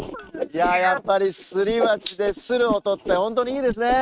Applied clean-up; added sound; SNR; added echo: neural mask model RNNoise.